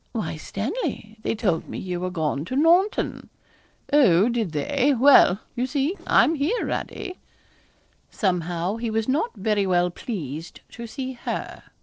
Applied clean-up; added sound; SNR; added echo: neural separator model SepFormer DNS4.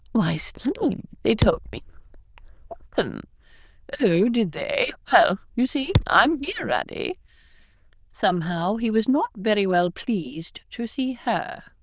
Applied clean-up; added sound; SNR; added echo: neural diffusion model UNIVERSE++.